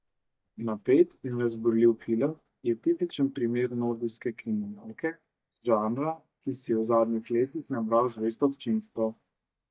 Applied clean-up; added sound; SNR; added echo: neural mask model DeepFilterNet 3.